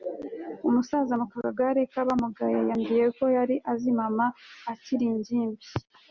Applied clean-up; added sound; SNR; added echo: none; none; none; none.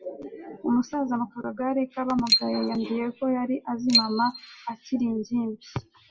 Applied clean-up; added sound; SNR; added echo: classical method WPE with log-MMSE.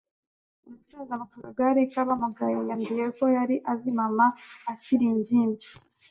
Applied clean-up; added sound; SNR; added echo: neural mask model DeepFilterNet 3.